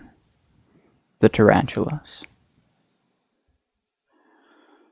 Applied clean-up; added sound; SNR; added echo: none; none; none; none.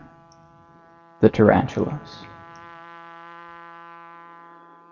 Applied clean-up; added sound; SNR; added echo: none; Trumpet; 20 dB; reverberation time 2.0 s.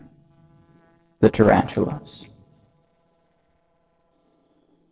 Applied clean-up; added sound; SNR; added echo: neural separator model SepFormer DNS4.